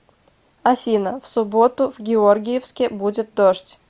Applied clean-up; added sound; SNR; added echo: none; none; none; none.